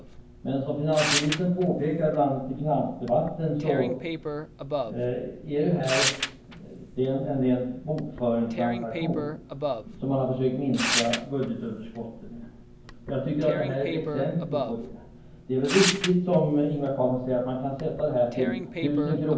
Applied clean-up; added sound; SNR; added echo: none; Tearing; 7 dB; reverberation time 0.9 s.